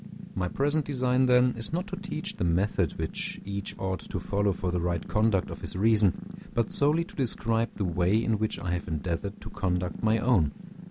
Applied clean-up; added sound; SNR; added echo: none; Purr; 14 dB; none.